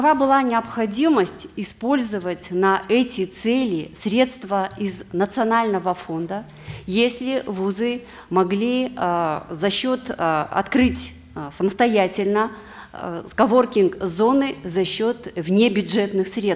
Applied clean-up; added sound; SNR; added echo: none; none; none; none.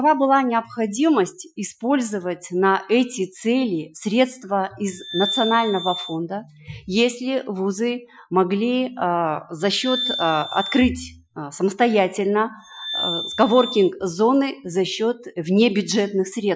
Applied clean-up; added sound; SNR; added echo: classical method Wiener filter.